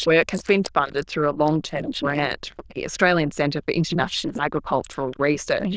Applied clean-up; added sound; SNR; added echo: neural diffusion model UNIVERSE++.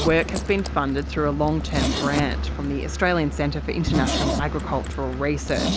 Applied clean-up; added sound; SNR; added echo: none; Zipper (clothing); 6 dB; none.